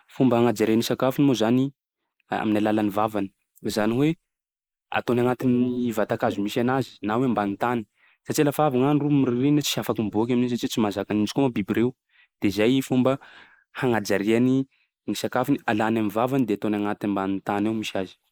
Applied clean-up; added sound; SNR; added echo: neural mask model Resemble Enhance denoiser.